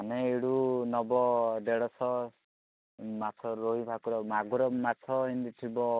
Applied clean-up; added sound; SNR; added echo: none; none; none; none.